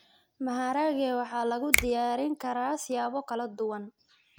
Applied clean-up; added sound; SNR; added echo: none; Finger snapping; 3 dB; none.